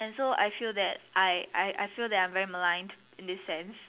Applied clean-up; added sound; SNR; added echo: none; none; none; none.